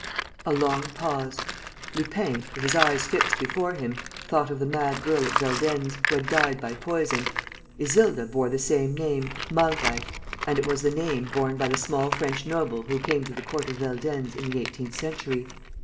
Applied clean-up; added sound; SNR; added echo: none; Tools; 6 dB; reverberation time 2.0 s.